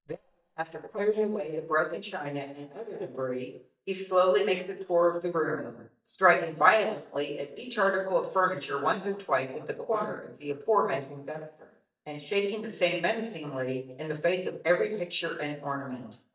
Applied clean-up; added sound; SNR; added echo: neural mask model DeepFilterNet 3.